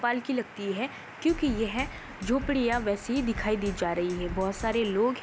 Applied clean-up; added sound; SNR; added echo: none; Drum kit; 11 dB; none.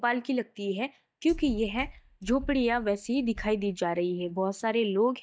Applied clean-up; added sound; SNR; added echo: neural mask model DeepFilterNet 3.